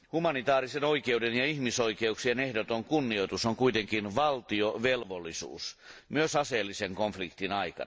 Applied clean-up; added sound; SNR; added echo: none; none; none; none.